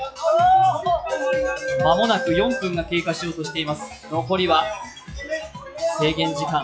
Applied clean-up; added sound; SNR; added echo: classical method log-MMSE.